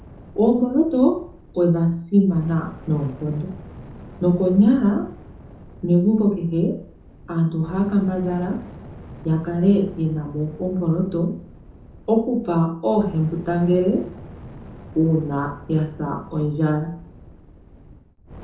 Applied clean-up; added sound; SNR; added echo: none; Fire; 19 dB; reverberation time 0.5 s.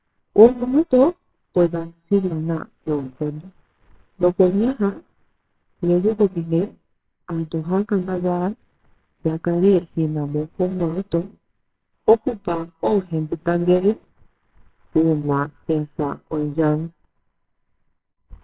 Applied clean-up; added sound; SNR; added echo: neural separator model SepFormer WHAMR!.